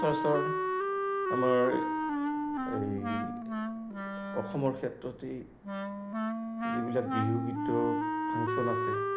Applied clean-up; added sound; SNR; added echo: none; Wind instrument, woodwind instrument; -1 dB; none.